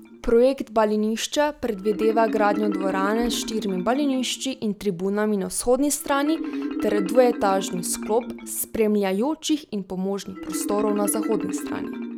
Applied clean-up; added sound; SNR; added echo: none; Marimba, xylophone; 8 dB; none.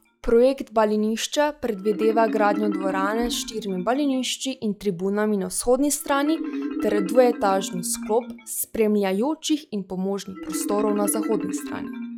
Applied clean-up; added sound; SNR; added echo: classical method log-MMSE.